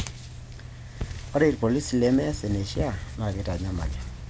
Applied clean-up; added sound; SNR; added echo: none; Tearing; 8 dB; none.